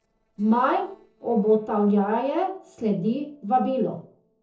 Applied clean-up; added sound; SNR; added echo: neural separator model SepFormer DNS4.